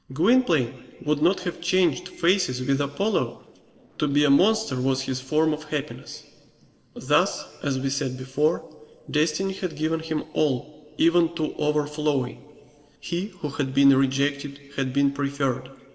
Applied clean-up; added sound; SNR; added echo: neural separator model SepFormer DNS4.